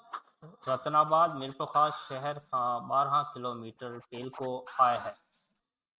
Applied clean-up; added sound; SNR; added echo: neural mask model RNNoise.